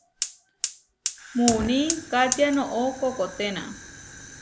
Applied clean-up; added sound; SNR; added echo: none; Fire; 7 dB; none.